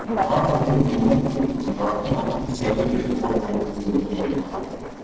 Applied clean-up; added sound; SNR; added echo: neural separator model SepFormer DNS4.